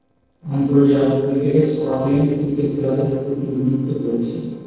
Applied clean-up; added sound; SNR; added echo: neural separator model SepFormer DNS4.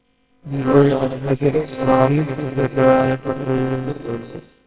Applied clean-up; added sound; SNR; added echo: neural separator model SepFormer WHAMR!.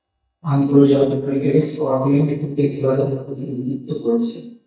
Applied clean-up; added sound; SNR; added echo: neural mask model DeepFilterNet 3.